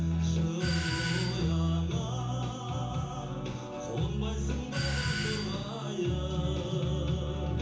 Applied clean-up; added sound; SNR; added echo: none; Doorbell; 9 dB; reverberation time 0.7 s.